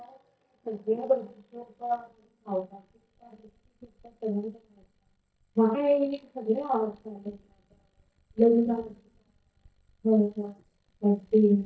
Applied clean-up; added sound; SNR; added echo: neural mask model DeepFilterNet 3.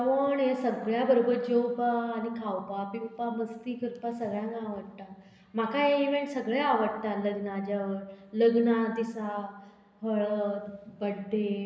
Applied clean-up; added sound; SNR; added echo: none; none; none; none.